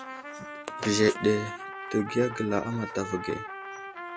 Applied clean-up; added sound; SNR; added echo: none; Trumpet; 9 dB; none.